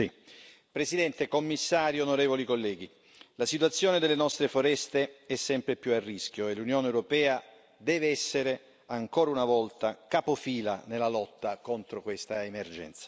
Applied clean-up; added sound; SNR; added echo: none; none; none; none.